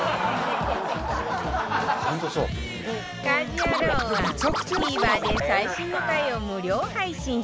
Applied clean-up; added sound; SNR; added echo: none; Scratching (performance technique); 3 dB; none.